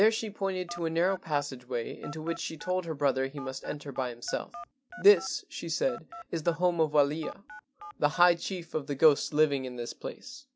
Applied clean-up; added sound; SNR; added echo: none; Telephone; 18 dB; none.